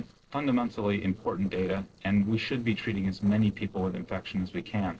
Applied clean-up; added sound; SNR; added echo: neural separator model SepFormer DNS4.